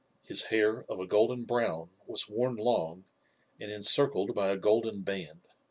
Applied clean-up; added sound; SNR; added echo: none; none; none; none.